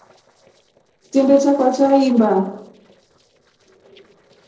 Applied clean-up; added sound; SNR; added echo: neural separator model SepFormer DNS4.